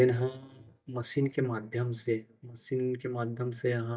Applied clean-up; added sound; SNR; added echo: neural mask model DeepFilterNet 3.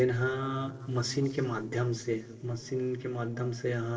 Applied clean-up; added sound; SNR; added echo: neural separator model SepFormer DNS4.